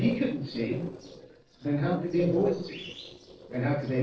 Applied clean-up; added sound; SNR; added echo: neural separator model SepFormer DNS4.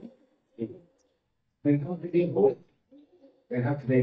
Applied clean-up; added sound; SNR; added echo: neural mask model DeepFilterNet 3.